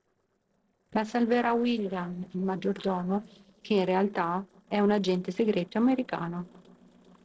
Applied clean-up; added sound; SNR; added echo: neural separator model SepFormer DNS4.